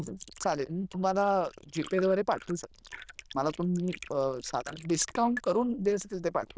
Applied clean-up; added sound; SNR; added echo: neural diffusion model UNIVERSE++.